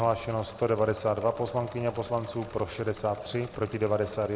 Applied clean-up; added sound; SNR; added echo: none; Engine / Mechanisms; 18 dB; none.